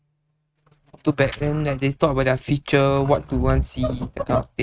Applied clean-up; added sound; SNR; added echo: neural mask model RNNoise.